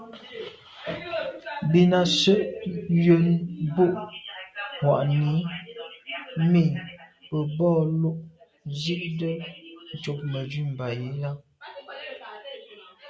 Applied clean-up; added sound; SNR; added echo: none; none; none; none.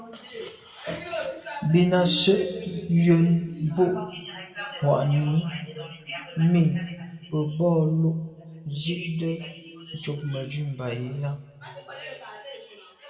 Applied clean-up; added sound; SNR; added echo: none; none; none; reverberation time 1.6 s.